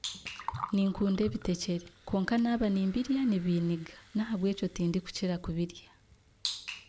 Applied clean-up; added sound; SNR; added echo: none; Gurgling; 16 dB; none.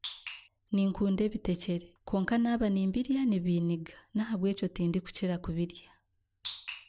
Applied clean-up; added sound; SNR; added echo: none; none; none; none.